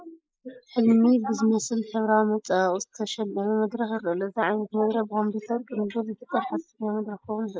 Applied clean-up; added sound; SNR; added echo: neural mask model Resemble Enhance denoiser.